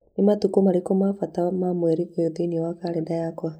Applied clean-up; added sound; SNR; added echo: neural mask model Resemble Enhance denoiser.